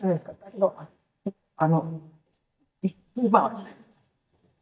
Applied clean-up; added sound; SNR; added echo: neural mask model DeepFilterNet 3.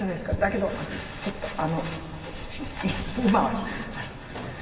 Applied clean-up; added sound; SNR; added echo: none; Slam; 20 dB; reverberation time 1.9 s.